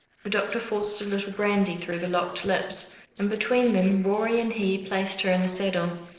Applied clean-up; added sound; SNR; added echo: neural separator model SepFormer DNS4.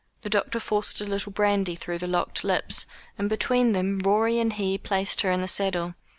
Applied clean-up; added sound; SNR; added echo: none; none; none; none.